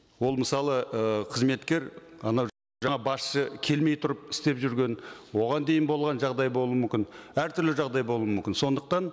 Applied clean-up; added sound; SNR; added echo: none; none; none; none.